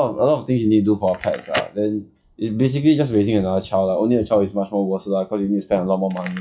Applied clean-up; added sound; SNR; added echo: classical method log-MMSE.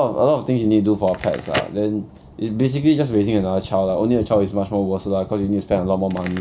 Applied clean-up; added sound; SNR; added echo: none; Crackle; 18 dB; none.